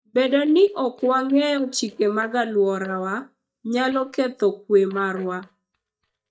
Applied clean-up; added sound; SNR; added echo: neural mask model DeepFilterNet 3.